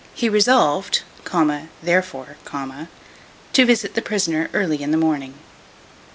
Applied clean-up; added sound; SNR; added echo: none; none; none; none.